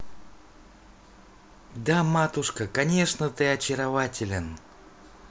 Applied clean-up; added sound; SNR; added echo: none; none; none; none.